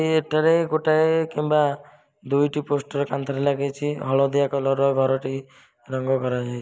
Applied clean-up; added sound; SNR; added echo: none; none; none; none.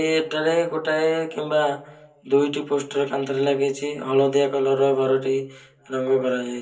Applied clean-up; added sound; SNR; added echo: none; none; none; reverberation time 0.3 s.